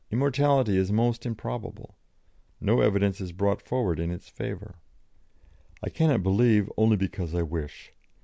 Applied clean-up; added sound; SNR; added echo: none; none; none; none.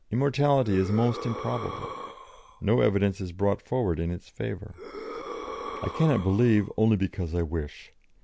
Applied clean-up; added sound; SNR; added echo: none; Breathing; 12 dB; none.